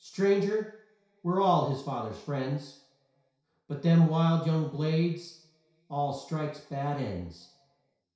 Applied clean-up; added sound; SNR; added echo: none; none; none; reverberation time 0.6 s.